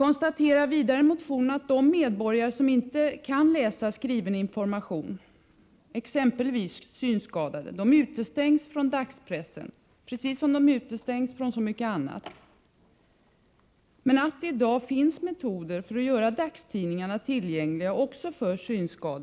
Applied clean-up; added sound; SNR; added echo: none; none; none; none.